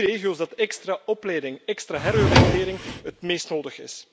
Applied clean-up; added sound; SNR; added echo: none; Drawer open or close; -5 dB; none.